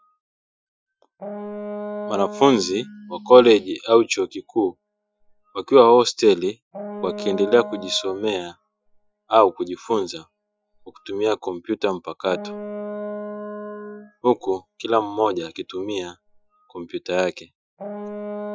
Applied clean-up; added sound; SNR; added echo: classical method Wiener filter.